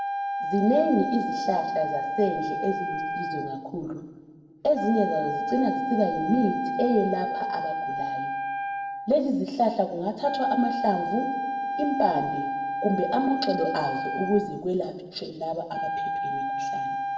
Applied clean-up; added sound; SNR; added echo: none; Wind instrument, woodwind instrument; 3 dB; reverberation time 1.8 s.